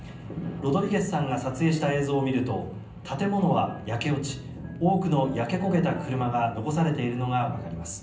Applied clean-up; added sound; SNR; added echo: none; none; none; reverberation time 0.6 s.